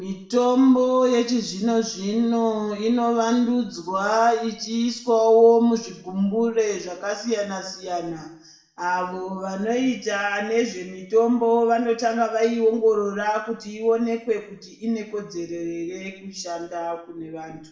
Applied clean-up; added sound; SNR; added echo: none; none; none; reverberation time 0.6 s.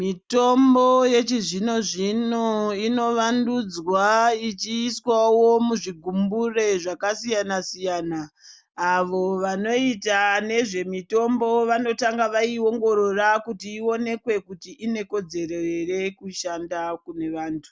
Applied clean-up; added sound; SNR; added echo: none; none; none; none.